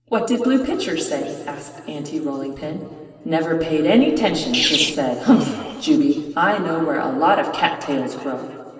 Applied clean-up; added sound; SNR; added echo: none; Sneeze; 7 dB; reverberation time 2.4 s.